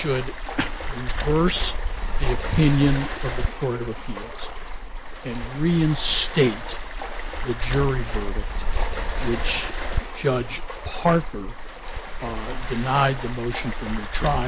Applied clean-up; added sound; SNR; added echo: none; Waves, surf; 1 dB; none.